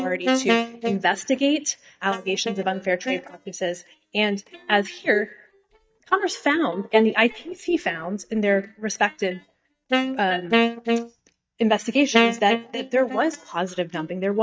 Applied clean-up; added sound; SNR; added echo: neural mask model DeepFilterNet 3.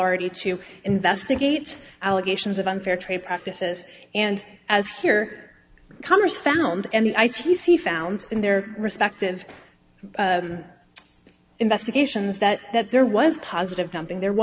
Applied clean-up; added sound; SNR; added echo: none; none; none; none.